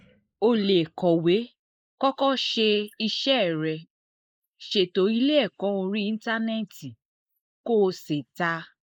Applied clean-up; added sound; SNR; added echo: neural mask model Resemble Enhance denoiser.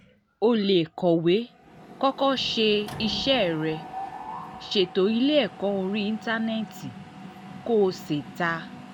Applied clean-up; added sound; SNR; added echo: none; Mechanisms; 15 dB; none.